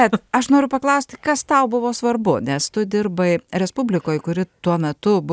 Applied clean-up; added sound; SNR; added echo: none; none; none; none.